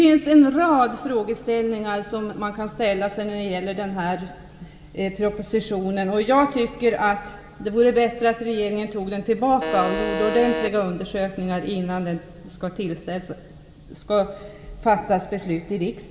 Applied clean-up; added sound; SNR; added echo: none; Alarm; 4 dB; reverberation time 1.9 s.